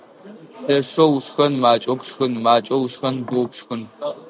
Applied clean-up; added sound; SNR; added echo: none; none; none; none.